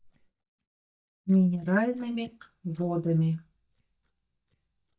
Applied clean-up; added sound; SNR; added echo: neural mask model DeepFilterNet 3.